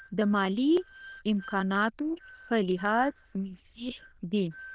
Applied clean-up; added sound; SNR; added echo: neural diffusion model UNIVERSE++.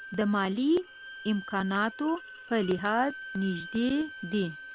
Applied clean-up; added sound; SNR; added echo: none; Bowed string instrument; 14 dB; none.